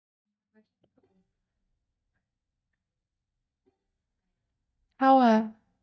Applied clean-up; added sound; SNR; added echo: neural mask model DeepFilterNet 3.